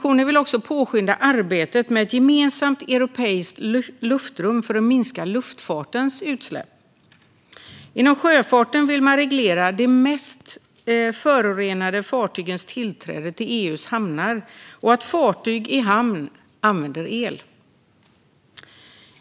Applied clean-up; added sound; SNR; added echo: none; none; none; none.